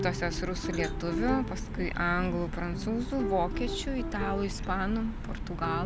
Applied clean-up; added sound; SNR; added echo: none; none; none; none.